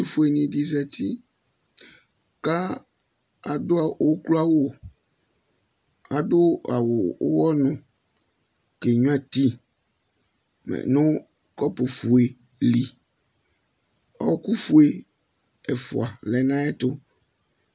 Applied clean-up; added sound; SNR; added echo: none; none; none; none.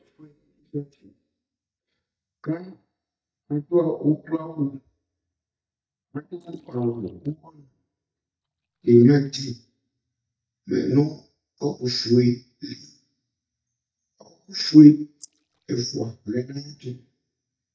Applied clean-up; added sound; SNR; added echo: neural mask model DeepFilterNet 3.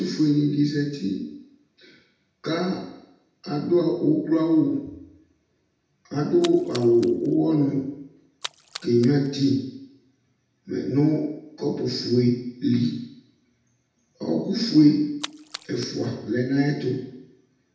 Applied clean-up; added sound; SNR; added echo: none; Splash, splatter; 16 dB; reverberation time 0.8 s.